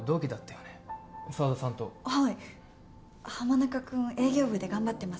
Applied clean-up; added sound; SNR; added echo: none; none; none; none.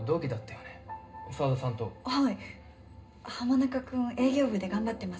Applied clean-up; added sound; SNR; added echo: none; none; none; reverberation time 0.2 s.